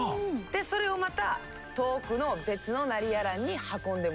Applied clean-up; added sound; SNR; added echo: none; none; none; none.